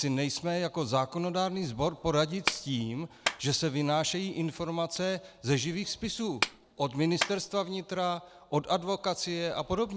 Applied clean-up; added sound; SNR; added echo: none; Clapping; 11 dB; none.